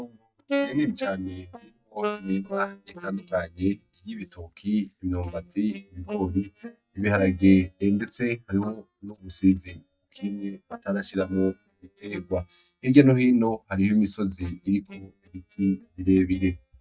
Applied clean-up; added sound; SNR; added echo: neural mask model DeepFilterNet 3.